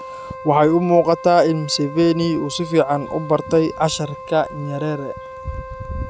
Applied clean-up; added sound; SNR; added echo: none; Wind instrument, woodwind instrument; 15 dB; none.